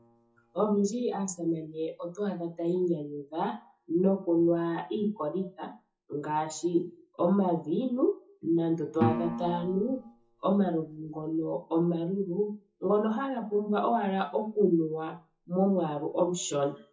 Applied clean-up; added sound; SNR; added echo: classical method WPE with log-MMSE.